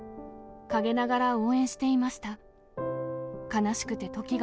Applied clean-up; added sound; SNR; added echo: none; none; none; none.